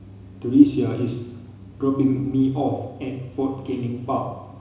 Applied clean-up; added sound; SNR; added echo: none; none; none; reverberation time 1.0 s.